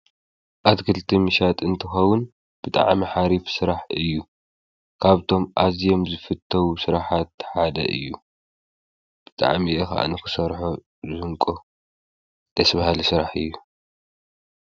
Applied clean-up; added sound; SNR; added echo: none; none; none; none.